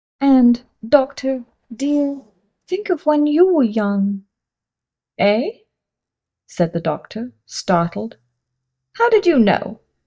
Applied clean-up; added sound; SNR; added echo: neural mask model DeepFilterNet 3.